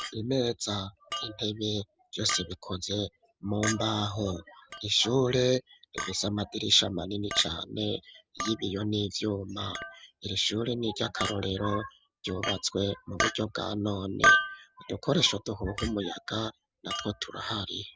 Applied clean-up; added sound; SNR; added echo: none; Chink, clink; 5 dB; none.